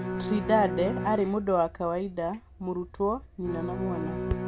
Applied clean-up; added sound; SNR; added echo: none; Bowed string instrument; 7 dB; none.